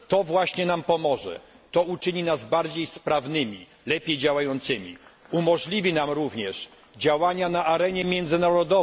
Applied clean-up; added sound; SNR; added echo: none; none; none; none.